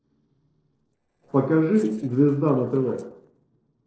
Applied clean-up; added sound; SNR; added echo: neural separator model SepFormer DNS4.